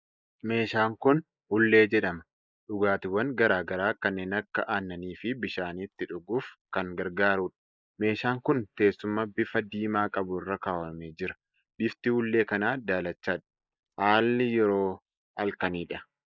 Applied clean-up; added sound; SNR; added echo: neural mask model Resemble Enhance denoiser.